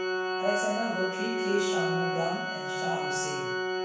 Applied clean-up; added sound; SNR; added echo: none; Organ; -3 dB; reverberation time 0.7 s.